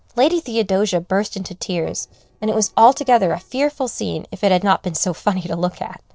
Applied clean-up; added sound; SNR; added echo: neural separator model SepFormer DNS4.